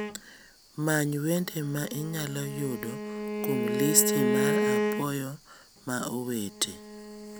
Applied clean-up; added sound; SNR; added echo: none; Bowed string instrument; 1 dB; none.